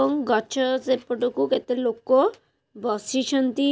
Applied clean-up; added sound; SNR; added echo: none; none; none; none.